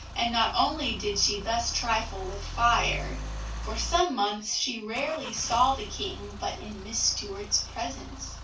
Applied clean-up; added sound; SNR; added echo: none; Idling / Engine starting / Accelerating, revving, vroom / Car; 9 dB; reverberation time 0.2 s.